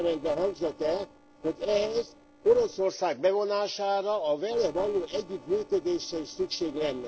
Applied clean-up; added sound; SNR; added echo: neural separator model SepFormer DNS4.